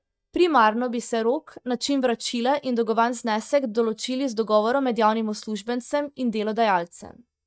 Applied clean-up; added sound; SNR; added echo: neural mask model DeepFilterNet 3.